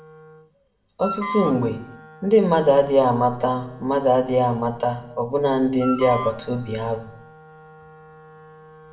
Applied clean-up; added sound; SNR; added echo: none; Wind instrument, woodwind instrument; 14 dB; reverberation time 0.7 s.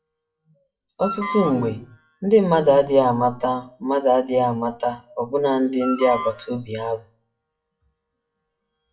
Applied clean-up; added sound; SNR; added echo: classical method WPE with log-MMSE.